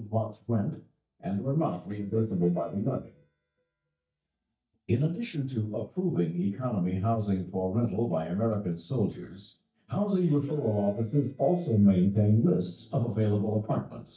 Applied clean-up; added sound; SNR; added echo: neural mask model DeepFilterNet 3.